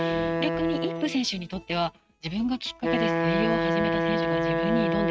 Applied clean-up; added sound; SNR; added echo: neural mask model RNNoise.